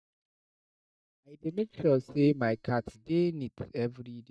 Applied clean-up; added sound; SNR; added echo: neural mask model DeepFilterNet 3.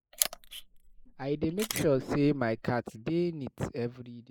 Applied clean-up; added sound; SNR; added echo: neural mask model Resemble Enhance denoiser.